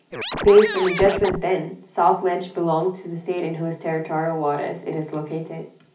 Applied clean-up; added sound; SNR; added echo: none; Scratching (performance technique); 5 dB; reverberation time 0.4 s.